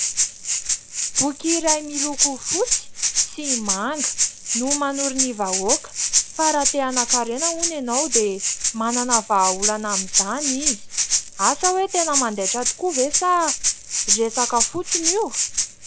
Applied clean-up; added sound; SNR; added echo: none; Rattle (instrument); -2 dB; none.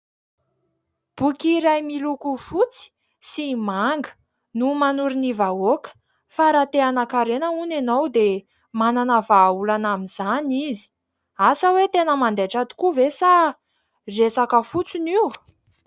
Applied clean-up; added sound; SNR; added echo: none; none; none; none.